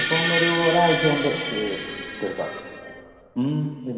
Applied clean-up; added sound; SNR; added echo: none; Screech; 2 dB; reverberation time 2.5 s.